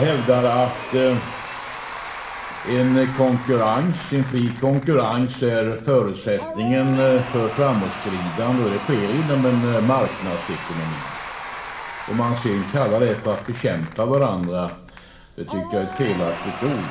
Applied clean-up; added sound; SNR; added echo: none; Applause / Crowd / Cheering; 12 dB; reverberation time 0.9 s.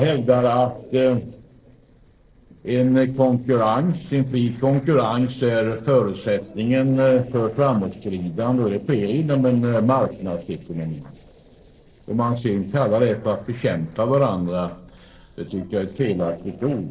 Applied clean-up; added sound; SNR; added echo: neural separator model SepFormer DNS4.